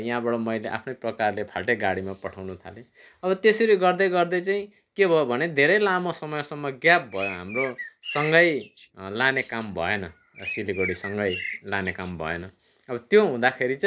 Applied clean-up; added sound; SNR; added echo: none; Bird + Tambourine; 10 dB; none.